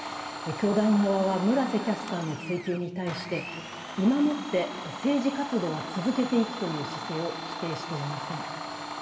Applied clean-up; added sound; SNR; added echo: none; Domestic sounds, home sounds; 9 dB; reverberation time 2.0 s.